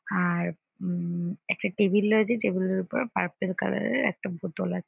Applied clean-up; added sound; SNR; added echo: none; none; none; none.